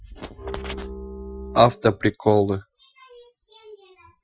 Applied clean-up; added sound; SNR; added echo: classical method Wiener filter.